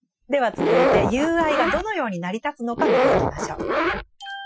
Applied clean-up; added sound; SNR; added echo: classical method Wiener filter.